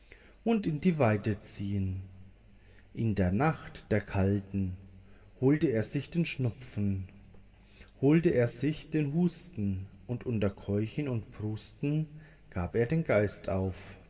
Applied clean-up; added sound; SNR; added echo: none; none; none; reverberation time 1.3 s.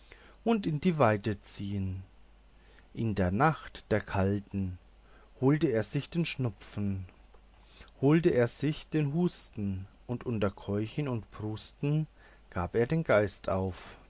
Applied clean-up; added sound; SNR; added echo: none; none; none; none.